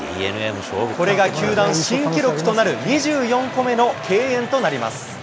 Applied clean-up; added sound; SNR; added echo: none; none; none; none.